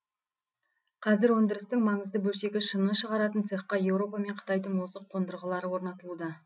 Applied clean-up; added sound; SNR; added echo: none; none; none; none.